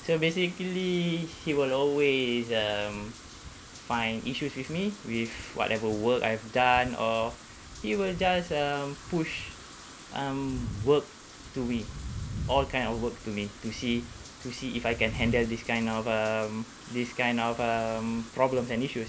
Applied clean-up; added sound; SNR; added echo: none; Wind / Rain; 14 dB; none.